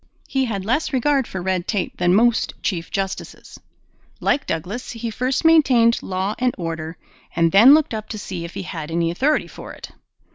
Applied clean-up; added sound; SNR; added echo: none; none; none; none.